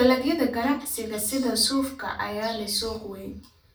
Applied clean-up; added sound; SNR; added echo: none; none; none; reverberation time 0.3 s.